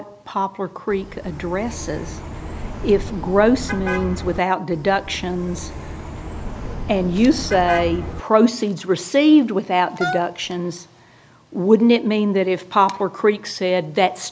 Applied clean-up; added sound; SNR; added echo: none; Car passing by + Wind instrument, woodwind instrument; 9 dB; none.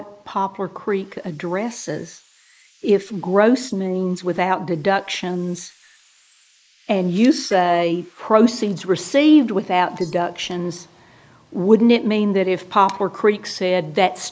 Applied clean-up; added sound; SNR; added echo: neural mask model Resemble Enhance denoiser.